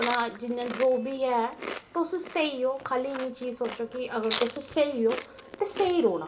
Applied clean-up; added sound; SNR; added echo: none; Chewing, mastication; 7 dB; reverberation time 0.5 s.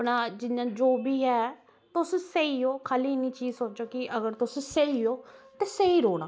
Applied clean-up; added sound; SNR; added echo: none; none; none; none.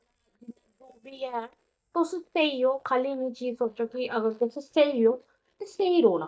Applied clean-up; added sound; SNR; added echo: neural mask model DeepFilterNet 3.